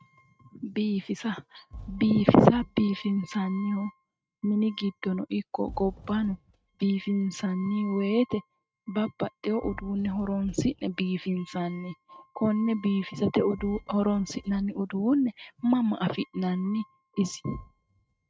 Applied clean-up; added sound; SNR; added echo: neural mask model RNNoise.